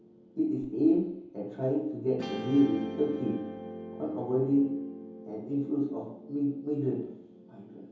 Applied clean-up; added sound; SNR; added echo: none; Guitar; 13 dB; reverberation time 2.2 s.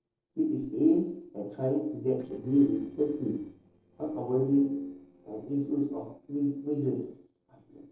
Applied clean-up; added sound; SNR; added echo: neural separator model SepFormer DNS4.